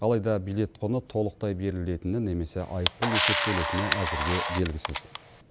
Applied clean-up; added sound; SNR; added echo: none; Camera; -1 dB; none.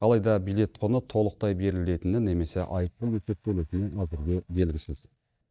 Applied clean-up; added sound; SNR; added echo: neural mask model DeepFilterNet 3.